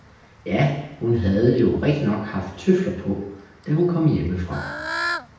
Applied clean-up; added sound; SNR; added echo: none; Bird / Fowl; 13 dB; reverberation time 0.8 s.